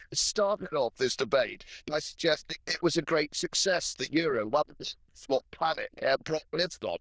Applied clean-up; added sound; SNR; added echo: neural diffusion model UNIVERSE++.